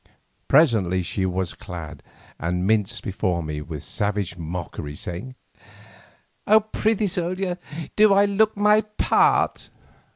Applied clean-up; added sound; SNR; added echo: none; none; none; none.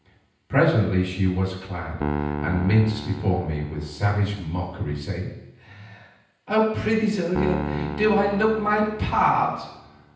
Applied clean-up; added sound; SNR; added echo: none; Piano; 10 dB; reverberation time 0.9 s.